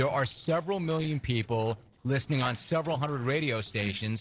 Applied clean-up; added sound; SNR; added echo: neural separator model SepFormer DNS4.